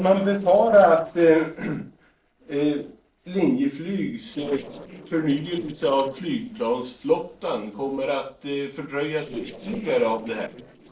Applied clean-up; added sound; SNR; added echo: neural separator model SepFormer DNS4.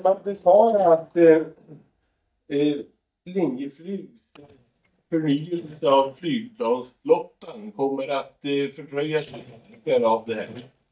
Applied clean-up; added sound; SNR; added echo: neural mask model DeepFilterNet 3.